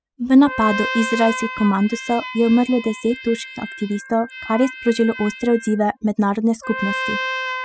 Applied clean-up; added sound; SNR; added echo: classical method spectral subtraction.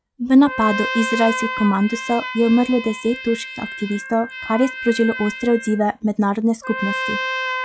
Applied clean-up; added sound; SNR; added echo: classical method log-MMSE.